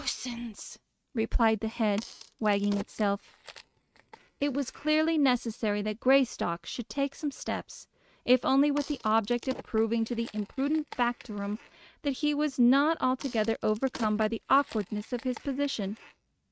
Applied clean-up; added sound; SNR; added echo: neural mask model RNNoise.